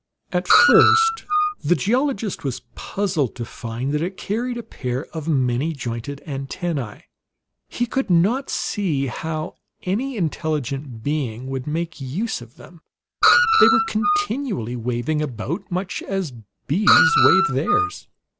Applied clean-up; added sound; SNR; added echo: none; Screech; -5 dB; none.